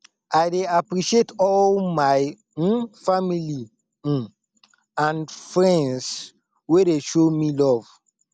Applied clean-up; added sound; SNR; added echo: none; none; none; none.